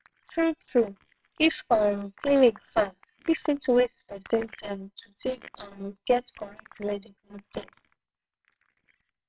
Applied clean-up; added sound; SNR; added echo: neural separator model SepFormer WHAMR!.